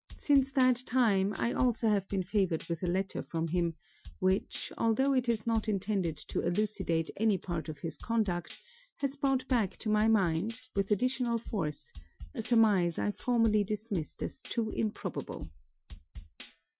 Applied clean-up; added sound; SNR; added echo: classical method Wiener filter.